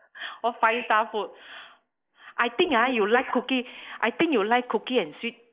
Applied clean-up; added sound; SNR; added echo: neural mask model Resemble Enhance denoiser.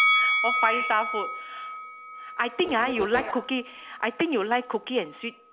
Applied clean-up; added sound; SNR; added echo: none; Bell; 2 dB; none.